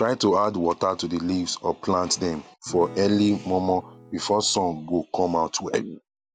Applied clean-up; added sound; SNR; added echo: none; Acoustic guitar / Strum; 18 dB; none.